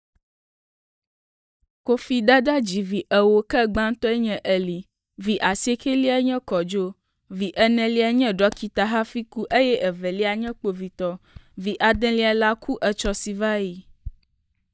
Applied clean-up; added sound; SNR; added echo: neural mask model DeepFilterNet 3.